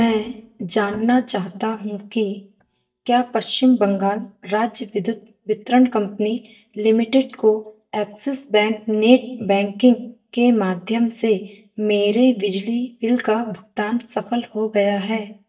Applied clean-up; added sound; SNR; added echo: neural mask model DeepFilterNet 3.